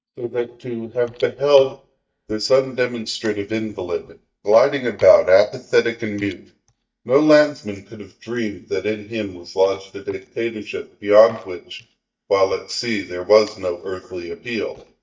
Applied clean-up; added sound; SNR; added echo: neural mask model DeepFilterNet 3.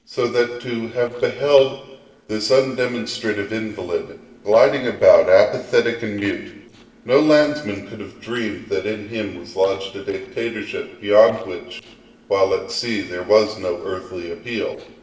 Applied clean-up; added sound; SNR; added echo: neural separator model SepFormer DNS4.